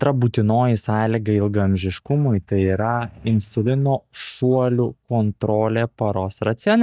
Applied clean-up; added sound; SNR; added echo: neural mask model DeepFilterNet 3.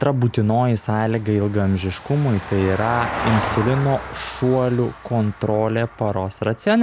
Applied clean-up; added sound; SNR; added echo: none; Vehicle; 11 dB; none.